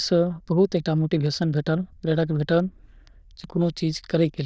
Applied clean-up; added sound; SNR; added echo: neural diffusion model UNIVERSE++.